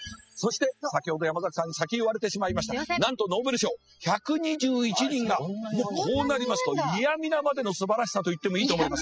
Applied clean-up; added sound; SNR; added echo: classical method spectral subtraction.